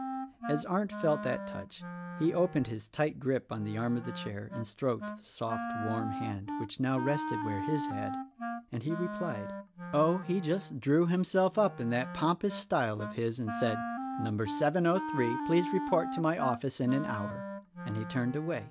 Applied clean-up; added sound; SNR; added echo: none; Wind instrument, woodwind instrument; 7 dB; none.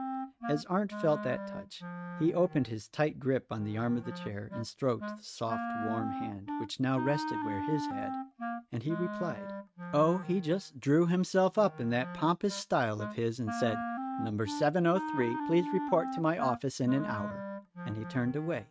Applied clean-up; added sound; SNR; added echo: neural mask model RNNoise.